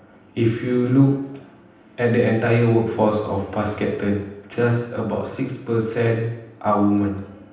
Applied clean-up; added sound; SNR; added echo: none; none; none; reverberation time 0.9 s.